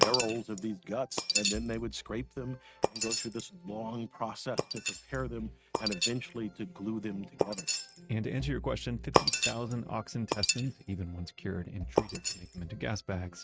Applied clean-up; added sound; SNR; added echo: neural mask model RNNoise.